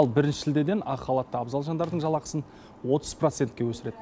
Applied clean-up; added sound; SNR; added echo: none; none; none; none.